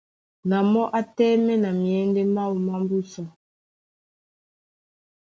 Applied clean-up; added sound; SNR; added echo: none; none; none; none.